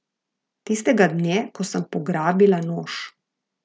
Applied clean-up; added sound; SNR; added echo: none; none; none; none.